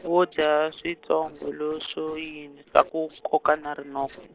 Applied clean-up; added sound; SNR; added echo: neural separator model SepFormer DNS4.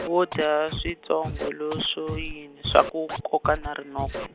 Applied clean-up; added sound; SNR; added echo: none; Scratching (performance technique); 9 dB; none.